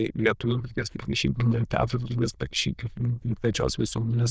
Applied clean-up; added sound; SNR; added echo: neural diffusion model UNIVERSE++.